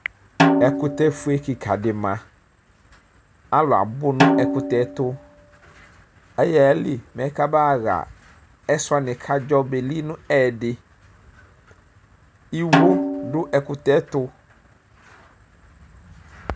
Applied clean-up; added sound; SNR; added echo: none; Snare drum; 1 dB; none.